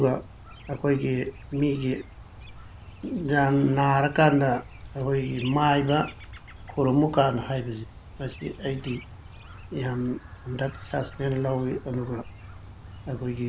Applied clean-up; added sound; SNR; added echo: none; Chirp, tweet; 16 dB; none.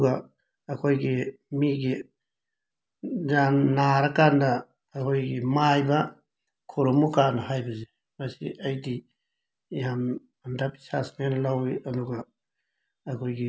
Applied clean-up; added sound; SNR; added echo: none; none; none; none.